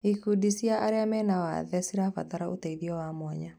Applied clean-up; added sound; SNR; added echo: none; none; none; none.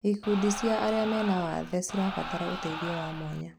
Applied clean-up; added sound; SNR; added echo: none; Crowd; 8 dB; none.